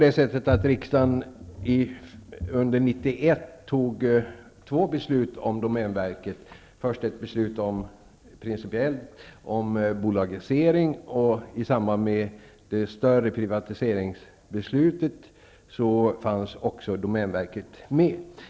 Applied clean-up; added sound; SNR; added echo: none; none; none; none.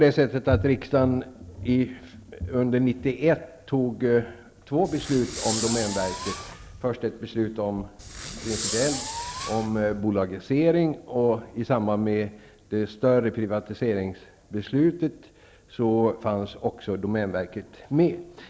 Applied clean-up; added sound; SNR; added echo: none; Fireworks; 8 dB; none.